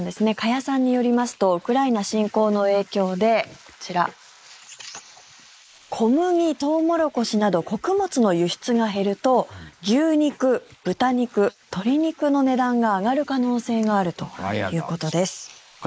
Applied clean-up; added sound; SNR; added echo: neural mask model Resemble Enhance denoiser.